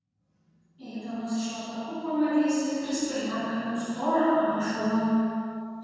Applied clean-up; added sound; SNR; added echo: none; none; none; reverberation time 2.2 s.